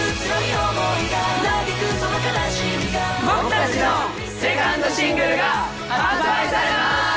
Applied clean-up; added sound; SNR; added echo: none; none; none; none.